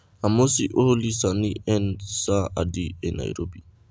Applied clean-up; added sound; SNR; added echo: none; none; none; none.